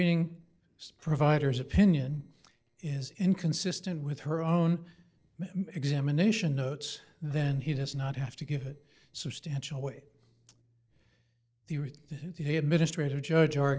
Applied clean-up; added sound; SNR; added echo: neural separator model SepFormer DNS4.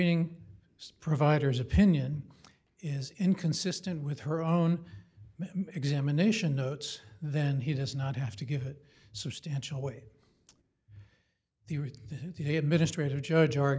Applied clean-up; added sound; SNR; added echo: none; none; none; none.